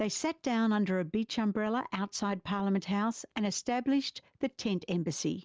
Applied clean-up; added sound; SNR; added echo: none; none; none; none.